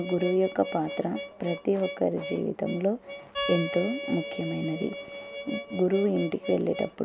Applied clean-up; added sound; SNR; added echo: none; Harmonica; 9 dB; none.